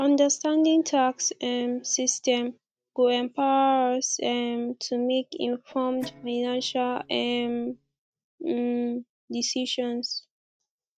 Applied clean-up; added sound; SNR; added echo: neural mask model DeepFilterNet 3.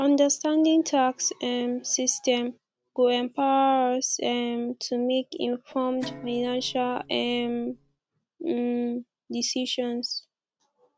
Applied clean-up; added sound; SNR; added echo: none; Guitar; 18 dB; none.